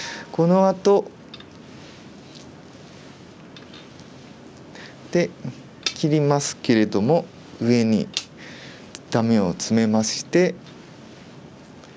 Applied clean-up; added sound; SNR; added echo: none; none; none; none.